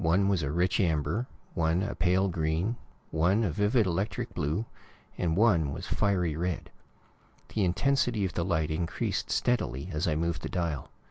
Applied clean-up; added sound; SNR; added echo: none; none; none; none.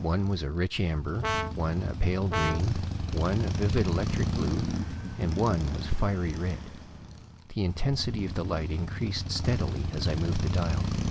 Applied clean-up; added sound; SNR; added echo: none; Brass instrument + Motorcycle; 2 dB; none.